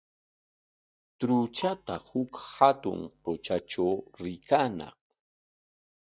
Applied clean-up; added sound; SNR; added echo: neural mask model DeepFilterNet 3.